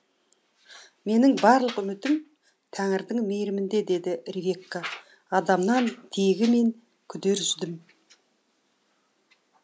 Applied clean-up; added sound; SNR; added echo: none; none; none; none.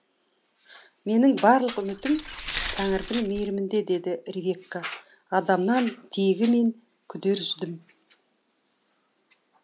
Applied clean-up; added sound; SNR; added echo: none; Glass; 5 dB; none.